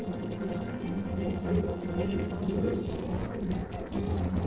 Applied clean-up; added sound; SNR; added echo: neural separator model SepFormer DNS4.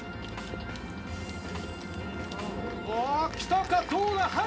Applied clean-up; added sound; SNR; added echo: none; Snare drum; 20 dB; reverberation time 0.3 s.